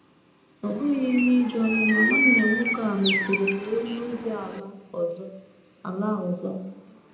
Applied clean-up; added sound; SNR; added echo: none; Bird; 1 dB; reverberation time 0.8 s.